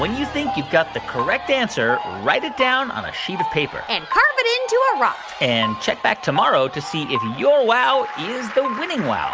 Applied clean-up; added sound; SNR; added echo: none; none; none; none.